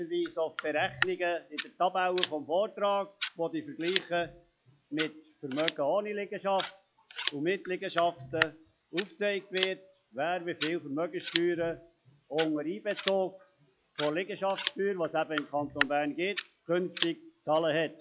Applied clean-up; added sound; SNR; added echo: classical method log-MMSE.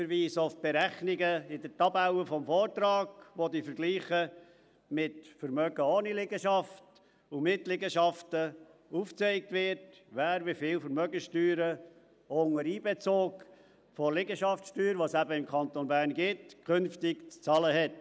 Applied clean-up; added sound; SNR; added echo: none; none; none; none.